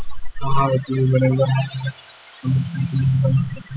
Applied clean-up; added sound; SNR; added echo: classical method spectral subtraction.